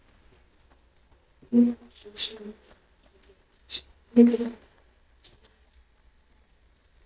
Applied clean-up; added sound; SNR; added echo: neural mask model DeepFilterNet 3.